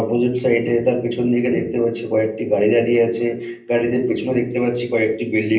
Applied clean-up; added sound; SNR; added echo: none; none; none; reverberation time 0.6 s.